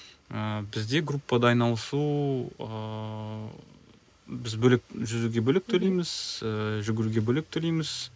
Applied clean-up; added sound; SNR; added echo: none; none; none; none.